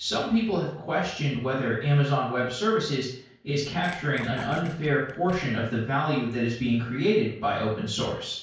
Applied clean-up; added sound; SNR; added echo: neural separator model SepFormer DNS4.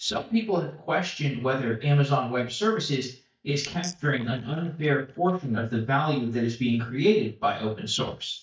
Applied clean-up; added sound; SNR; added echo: neural mask model DeepFilterNet 3.